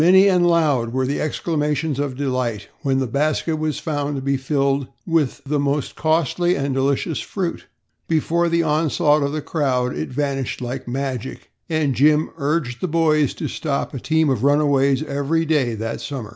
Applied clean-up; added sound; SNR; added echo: none; none; none; none.